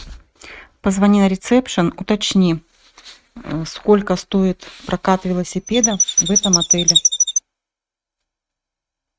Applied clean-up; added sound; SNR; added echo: neural mask model RNNoise.